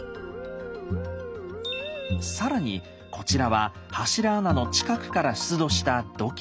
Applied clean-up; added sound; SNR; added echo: none; none; none; none.